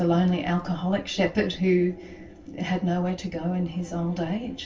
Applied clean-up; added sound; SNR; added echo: none; none; none; reverberation time 0.2 s.